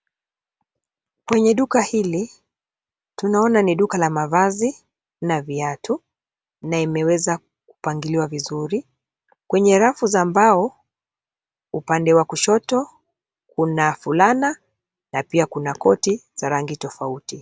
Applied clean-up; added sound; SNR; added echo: none; none; none; none.